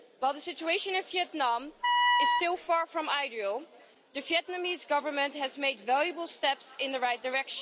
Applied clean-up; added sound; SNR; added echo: none; Wind instrument, woodwind instrument; -3 dB; none.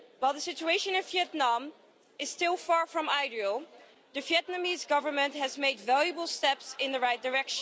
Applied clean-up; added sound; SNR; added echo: none; none; none; none.